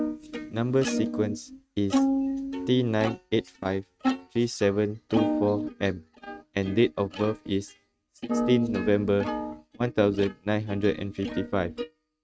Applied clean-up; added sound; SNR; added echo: neural mask model RNNoise.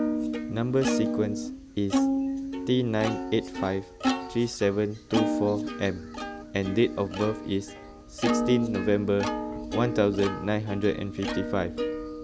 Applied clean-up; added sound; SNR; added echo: none; Plucked string instrument; 2 dB; none.